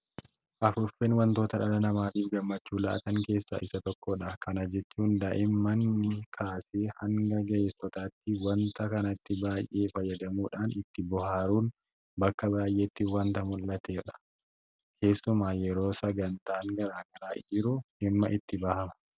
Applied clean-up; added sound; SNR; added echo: none; none; none; none.